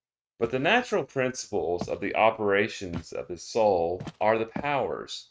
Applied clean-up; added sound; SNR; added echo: neural mask model RNNoise.